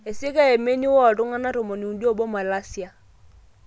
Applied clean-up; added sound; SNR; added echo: none; none; none; none.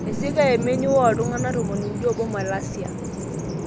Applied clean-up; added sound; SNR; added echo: none; Bird vocalization, bird call, bird song; 3 dB; none.